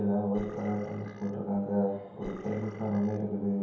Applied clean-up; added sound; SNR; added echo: none; Burping, eructation; 19 dB; reverberation time 0.7 s.